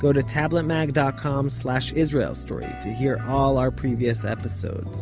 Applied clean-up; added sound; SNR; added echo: none; none; none; none.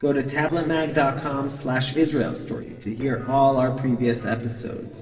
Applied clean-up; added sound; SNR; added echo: neural separator model SepFormer DNS4.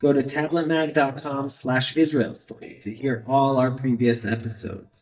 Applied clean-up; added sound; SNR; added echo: neural mask model DeepFilterNet 3.